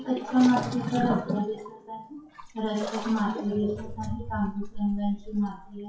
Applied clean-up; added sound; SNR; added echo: classical method WPE with log-MMSE.